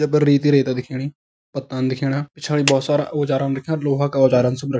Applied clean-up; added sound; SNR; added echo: classical method Wiener filter.